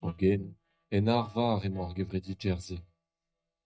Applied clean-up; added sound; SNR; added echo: neural mask model DeepFilterNet 3.